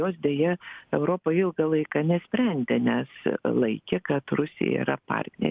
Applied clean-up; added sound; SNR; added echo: none; none; none; none.